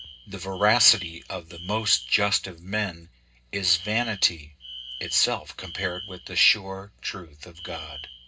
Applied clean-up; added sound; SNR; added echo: none; Alarm; 15 dB; reverberation time 0.2 s.